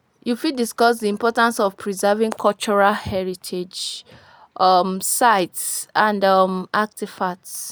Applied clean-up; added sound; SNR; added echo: none; none; none; none.